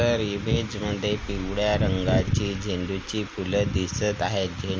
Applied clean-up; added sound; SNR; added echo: none; Boom; 15 dB; none.